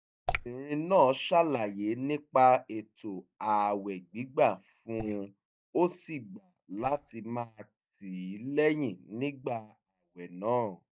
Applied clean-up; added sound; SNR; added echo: neural mask model DeepFilterNet 3.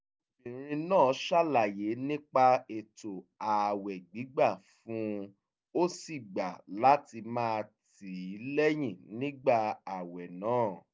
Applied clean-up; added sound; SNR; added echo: none; none; none; none.